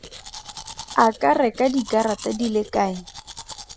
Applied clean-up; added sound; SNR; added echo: none; Domestic sounds, home sounds; 15 dB; none.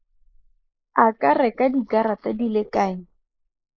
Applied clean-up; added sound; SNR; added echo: neural mask model Resemble Enhance denoiser.